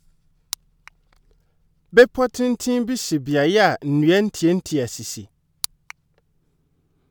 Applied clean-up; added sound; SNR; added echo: none; none; none; none.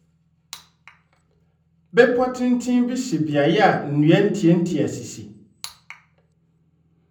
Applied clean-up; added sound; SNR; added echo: none; none; none; reverberation time 0.6 s.